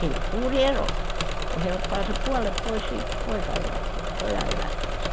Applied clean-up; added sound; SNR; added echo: none; Engine / Mechanisms; -3 dB; none.